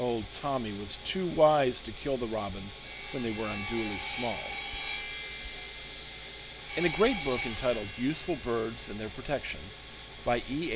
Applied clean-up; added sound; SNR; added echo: none; Sawing; 7 dB; none.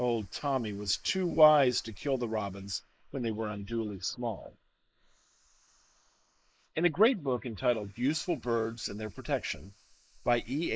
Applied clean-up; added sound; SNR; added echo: neural mask model Resemble Enhance denoiser.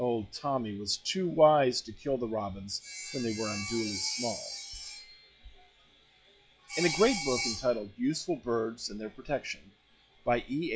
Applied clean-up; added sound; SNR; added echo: classical method log-MMSE.